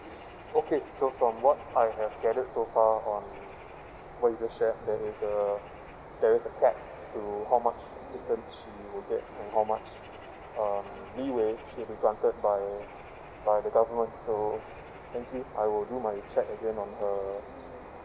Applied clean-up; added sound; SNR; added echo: none; Bird; 15 dB; none.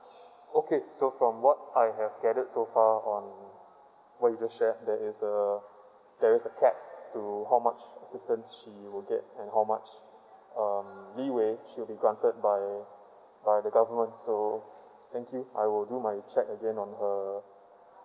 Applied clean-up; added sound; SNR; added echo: none; none; none; none.